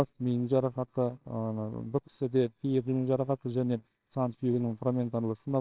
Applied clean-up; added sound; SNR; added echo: neural separator model SepFormer WHAMR!.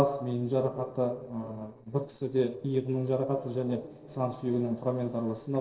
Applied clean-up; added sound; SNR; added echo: neural separator model SepFormer DNS4.